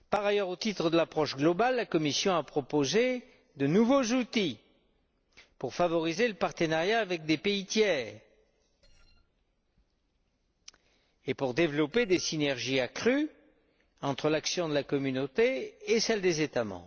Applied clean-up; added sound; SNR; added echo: neural separator model SepFormer DNS4.